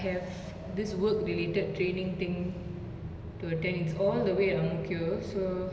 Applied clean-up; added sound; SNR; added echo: none; none; none; none.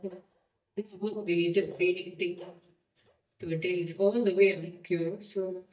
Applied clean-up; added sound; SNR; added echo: neural mask model DeepFilterNet 3.